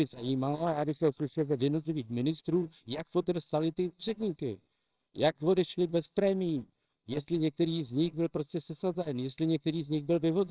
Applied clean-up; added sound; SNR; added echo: neural separator model SepFormer WHAMR!.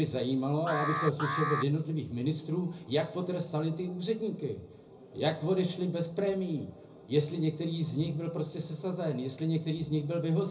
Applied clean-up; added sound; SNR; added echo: none; Alarm; 4 dB; reverberation time 0.4 s.